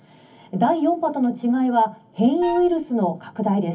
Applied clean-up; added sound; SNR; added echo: none; Wind instrument, woodwind instrument; 12 dB; reverberation time 0.3 s.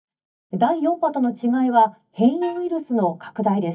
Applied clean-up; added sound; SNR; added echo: neural mask model DeepFilterNet 3.